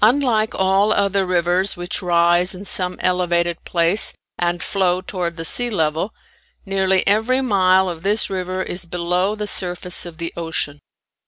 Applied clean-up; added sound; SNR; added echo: none; none; none; none.